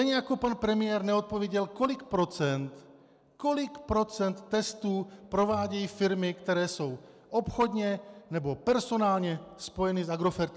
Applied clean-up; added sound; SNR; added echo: none; Bowed string instrument; 20 dB; none.